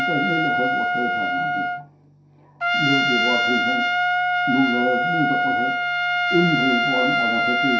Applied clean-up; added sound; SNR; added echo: none; Trumpet; -5 dB; reverberation time 0.5 s.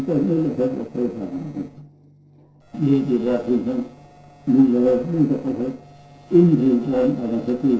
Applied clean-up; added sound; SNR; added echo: neural separator model SepFormer DNS4.